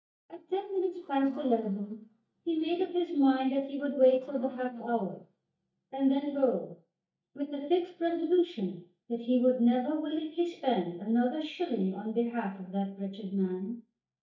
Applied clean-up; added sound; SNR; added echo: neural mask model DeepFilterNet 3.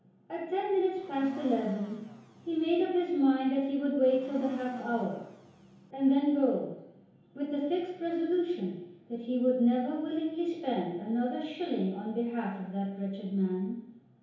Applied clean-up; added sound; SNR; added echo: none; Domestic sounds, home sounds; 15 dB; reverberation time 1.0 s.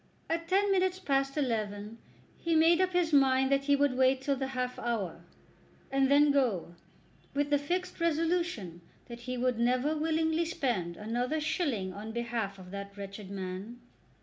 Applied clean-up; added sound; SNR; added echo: none; none; none; none.